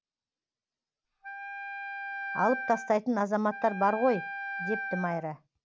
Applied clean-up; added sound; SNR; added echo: none; Wind instrument, woodwind instrument; 7 dB; none.